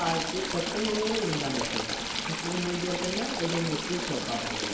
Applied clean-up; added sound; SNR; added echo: none; Stream / Trickle, dribble; 1 dB; reverberation time 0.8 s.